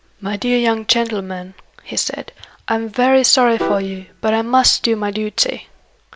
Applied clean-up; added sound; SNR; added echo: none; Piano; 11 dB; none.